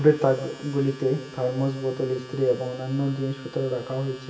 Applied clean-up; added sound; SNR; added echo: none; Domestic sounds, home sounds; 20 dB; reverberation time 0.7 s.